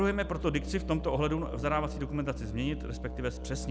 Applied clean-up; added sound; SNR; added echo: none; Musical instrument; 6 dB; none.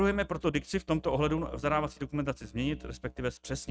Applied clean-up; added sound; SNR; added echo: neural mask model RNNoise.